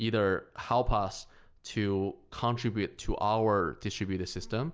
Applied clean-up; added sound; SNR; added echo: none; none; none; none.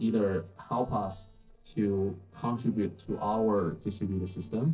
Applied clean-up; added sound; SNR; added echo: neural separator model SepFormer DNS4.